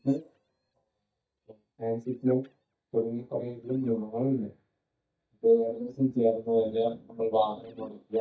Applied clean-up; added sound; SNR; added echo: neural mask model DeepFilterNet 3.